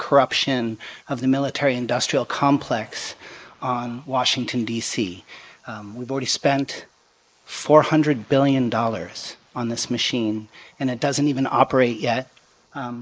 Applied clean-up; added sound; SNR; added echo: neural mask model Resemble Enhance denoiser.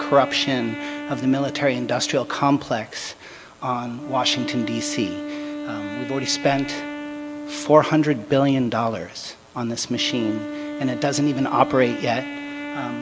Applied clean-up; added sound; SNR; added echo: none; Wind instrument, woodwind instrument; 9 dB; none.